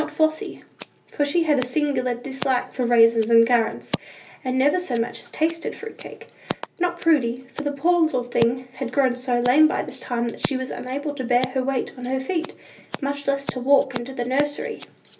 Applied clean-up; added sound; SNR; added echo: none; Scissors; 14 dB; reverberation time 0.3 s.